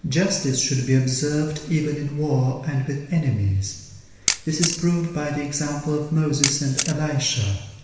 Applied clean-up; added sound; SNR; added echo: none; Camera; 6 dB; reverberation time 1.1 s.